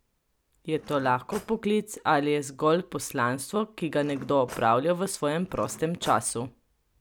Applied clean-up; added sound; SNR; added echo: none; Cutlery, silverware / Drawer open or close; 20 dB; none.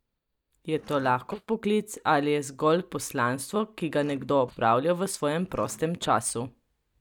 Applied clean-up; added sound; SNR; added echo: neural mask model DeepFilterNet 3.